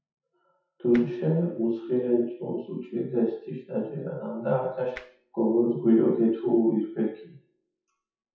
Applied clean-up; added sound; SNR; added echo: classical method WPE with log-MMSE.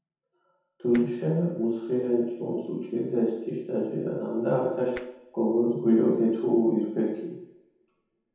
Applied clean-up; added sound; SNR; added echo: none; Tap; 20 dB; reverberation time 0.9 s.